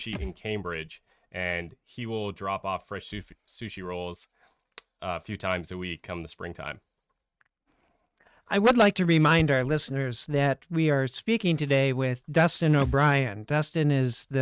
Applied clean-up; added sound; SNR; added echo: neural mask model RNNoise.